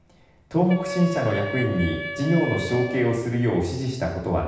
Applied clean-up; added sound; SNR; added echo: none; Wind instrument, woodwind instrument; 10 dB; reverberation time 0.9 s.